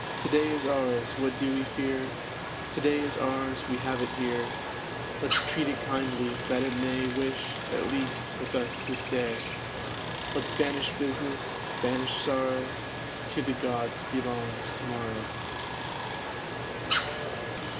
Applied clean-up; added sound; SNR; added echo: none; Stream; 1 dB; none.